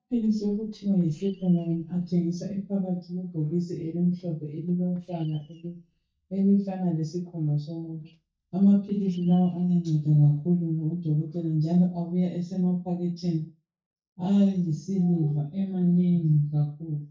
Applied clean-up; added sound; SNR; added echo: neural mask model DeepFilterNet 3.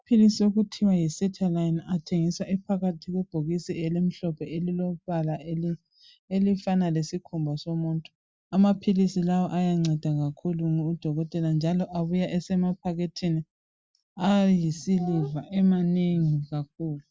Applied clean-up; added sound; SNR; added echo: none; none; none; none.